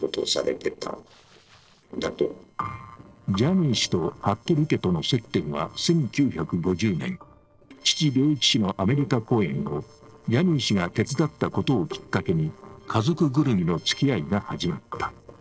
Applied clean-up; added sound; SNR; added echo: neural separator model SepFormer DNS4.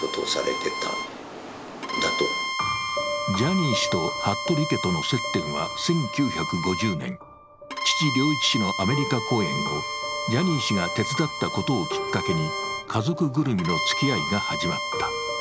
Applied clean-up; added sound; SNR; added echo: none; Bowed string instrument; 4 dB; none.